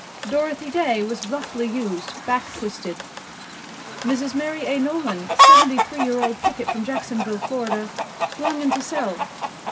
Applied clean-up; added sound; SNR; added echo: none; Chicken, rooster; -3 dB; reverberation time 0.4 s.